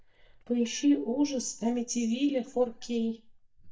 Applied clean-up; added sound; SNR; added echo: neural mask model DeepFilterNet 3.